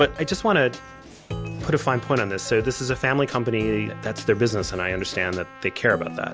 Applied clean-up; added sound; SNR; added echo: none; Trumpet + Door; 20 dB; none.